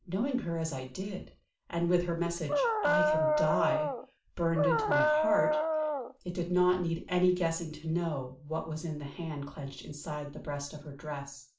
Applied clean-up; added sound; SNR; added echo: none; Dog; -4 dB; reverberation time 0.3 s.